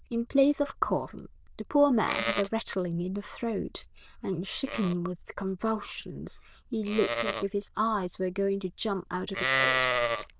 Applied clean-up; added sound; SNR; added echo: neural diffusion model UNIVERSE++.